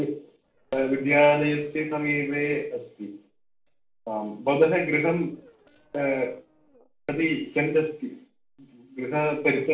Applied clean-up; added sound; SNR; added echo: neural separator model SepFormer DNS4.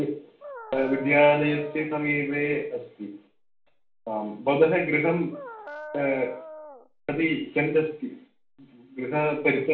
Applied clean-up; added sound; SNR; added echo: none; Dog; 14 dB; reverberation time 0.4 s.